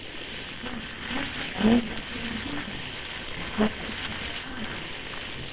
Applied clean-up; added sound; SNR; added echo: neural separator model SepFormer WHAMR!.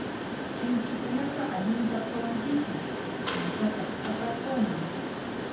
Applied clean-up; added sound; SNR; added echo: none; Mechanisms; 1 dB; reverberation time 0.6 s.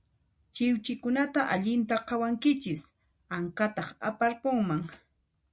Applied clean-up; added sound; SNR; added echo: none; none; none; none.